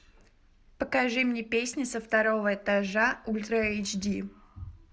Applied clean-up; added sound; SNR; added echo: none; none; none; none.